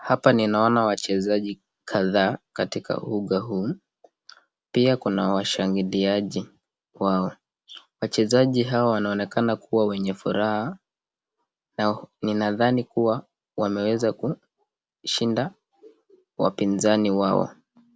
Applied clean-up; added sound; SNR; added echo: none; none; none; none.